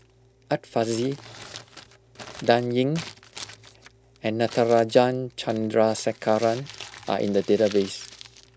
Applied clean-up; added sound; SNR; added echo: none; Crumpling, crinkling; 19 dB; none.